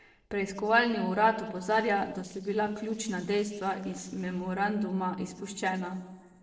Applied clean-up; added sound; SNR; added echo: neural separator model SepFormer DNS4.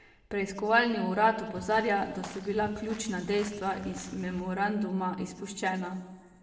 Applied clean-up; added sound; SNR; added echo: none; Walk, footsteps / Bird vocalization, bird call, bird song; 17 dB; reverberation time 1.3 s.